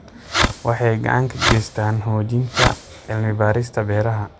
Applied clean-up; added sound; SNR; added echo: none; Fireworks; 3 dB; none.